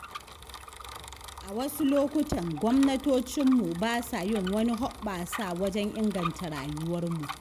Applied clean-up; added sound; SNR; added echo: none; Bicycle; 13 dB; none.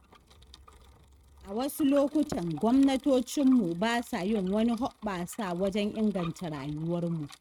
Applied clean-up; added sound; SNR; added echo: neural mask model RNNoise.